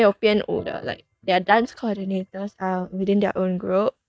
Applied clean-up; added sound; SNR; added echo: neural mask model DeepFilterNet 3.